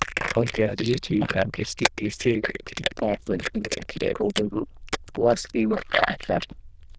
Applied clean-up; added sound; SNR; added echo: neural diffusion model UNIVERSE++.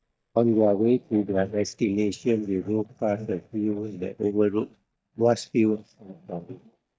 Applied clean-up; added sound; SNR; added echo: neural mask model DeepFilterNet 3.